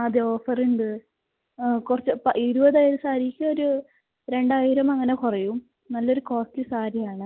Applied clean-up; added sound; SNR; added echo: none; none; none; none.